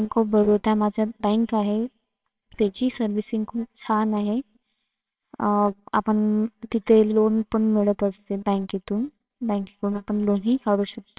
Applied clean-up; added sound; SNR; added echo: neural separator model SepFormer WHAMR!.